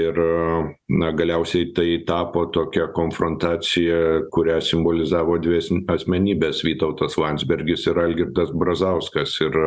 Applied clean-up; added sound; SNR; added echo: none; none; none; none.